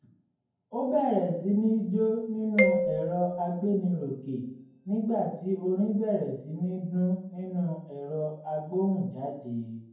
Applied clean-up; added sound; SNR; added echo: none; Marimba, xylophone; 4 dB; reverberation time 0.9 s.